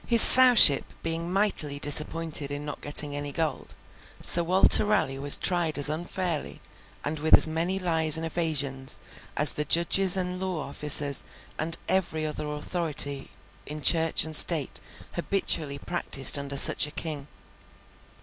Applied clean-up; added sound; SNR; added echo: none; none; none; none.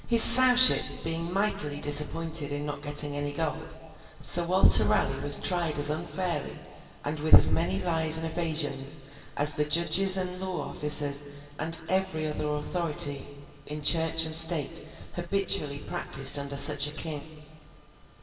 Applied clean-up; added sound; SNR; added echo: none; none; none; reverberation time 2.4 s.